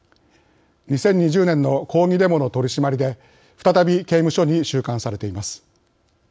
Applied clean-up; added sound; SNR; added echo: none; none; none; none.